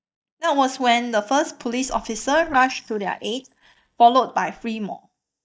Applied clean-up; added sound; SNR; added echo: neural mask model DeepFilterNet 3.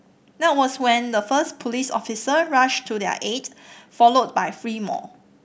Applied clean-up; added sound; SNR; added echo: none; none; none; none.